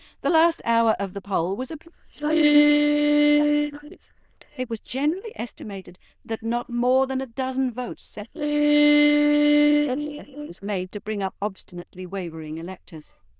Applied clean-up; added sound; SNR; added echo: neural diffusion model UNIVERSE++.